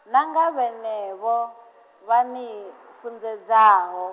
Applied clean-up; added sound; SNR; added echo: none; none; none; none.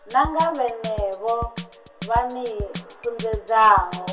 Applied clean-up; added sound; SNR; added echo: none; Drum kit; 12 dB; reverberation time 0.2 s.